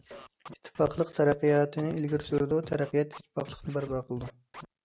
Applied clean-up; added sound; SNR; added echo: neural mask model RNNoise.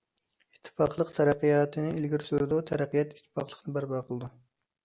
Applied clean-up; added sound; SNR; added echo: none; none; none; none.